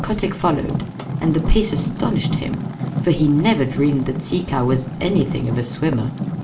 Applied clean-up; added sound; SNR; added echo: none; Fire; 5 dB; reverberation time 0.5 s.